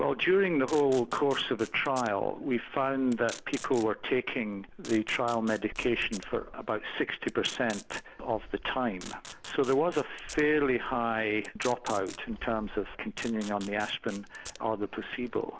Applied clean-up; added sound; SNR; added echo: none; Packing tape, duct tape; 19 dB; none.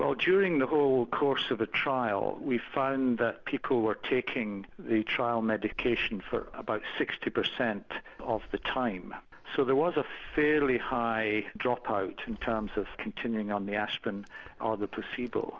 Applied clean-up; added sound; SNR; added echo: none; none; none; none.